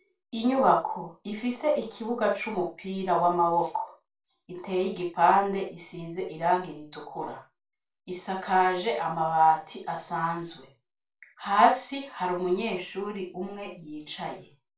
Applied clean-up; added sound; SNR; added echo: none; none; none; reverberation time 0.2 s.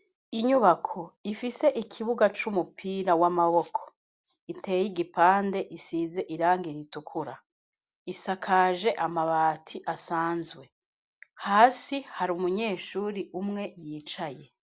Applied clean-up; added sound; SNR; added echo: none; none; none; none.